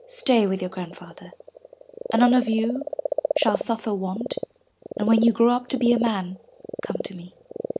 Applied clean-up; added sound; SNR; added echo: none; Frog; 7 dB; none.